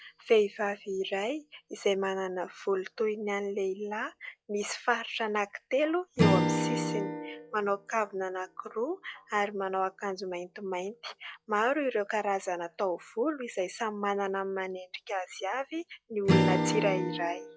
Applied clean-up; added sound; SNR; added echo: classical method log-MMSE.